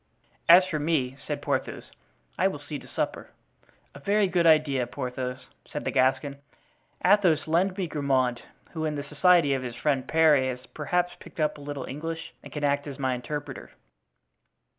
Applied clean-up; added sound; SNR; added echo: none; none; none; none.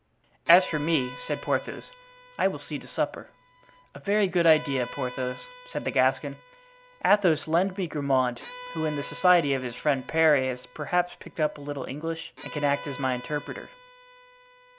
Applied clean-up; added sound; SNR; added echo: none; Bowed string instrument; 18 dB; none.